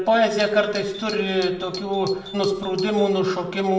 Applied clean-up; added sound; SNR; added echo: none; Doorbell; 17 dB; reverberation time 0.7 s.